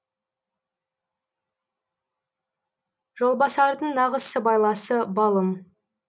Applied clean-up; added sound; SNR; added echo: none; none; none; none.